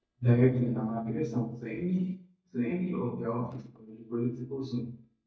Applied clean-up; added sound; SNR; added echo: neural mask model DeepFilterNet 3.